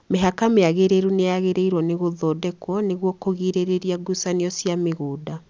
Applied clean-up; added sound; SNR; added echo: none; none; none; none.